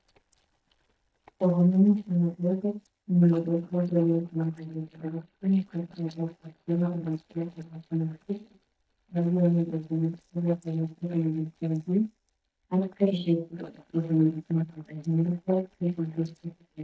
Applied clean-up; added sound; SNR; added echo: neural mask model DeepFilterNet 3.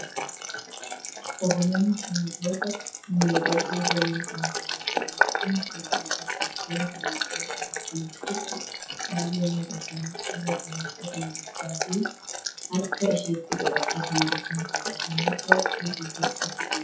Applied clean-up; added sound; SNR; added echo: classical method WPE with log-MMSE.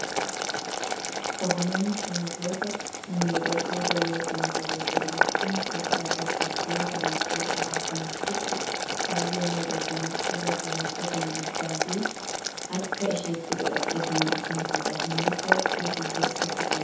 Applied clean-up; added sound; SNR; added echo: none; Boiling; -4 dB; reverberation time 0.6 s.